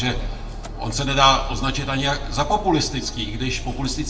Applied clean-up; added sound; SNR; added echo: none; Idling / Engine starting / Door / Car; 7 dB; reverberation time 0.6 s.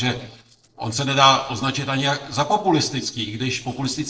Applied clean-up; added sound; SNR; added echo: neural separator model SepFormer DNS4.